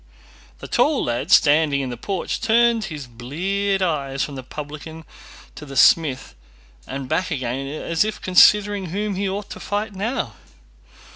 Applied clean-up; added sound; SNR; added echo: none; none; none; none.